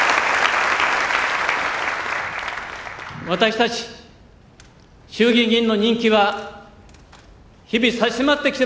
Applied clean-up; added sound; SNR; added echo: none; none; none; none.